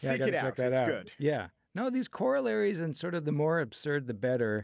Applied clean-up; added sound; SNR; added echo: none; none; none; none.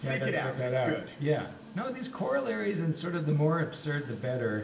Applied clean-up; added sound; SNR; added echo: none; Train; 19 dB; reverberation time 0.8 s.